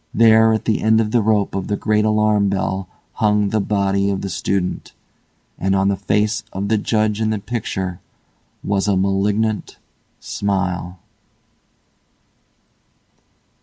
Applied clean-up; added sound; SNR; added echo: none; none; none; none.